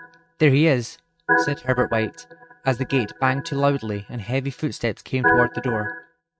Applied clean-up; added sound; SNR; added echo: neural mask model RNNoise.